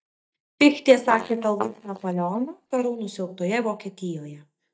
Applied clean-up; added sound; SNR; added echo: neural mask model DeepFilterNet 3.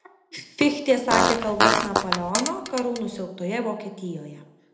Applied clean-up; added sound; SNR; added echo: none; Fart; -2 dB; reverberation time 0.8 s.